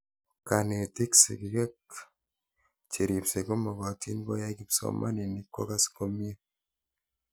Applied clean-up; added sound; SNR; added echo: none; none; none; none.